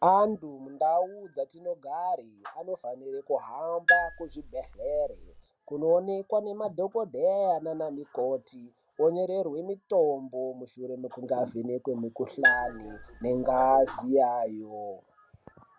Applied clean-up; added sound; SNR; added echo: none; Marimba, xylophone; 1 dB; none.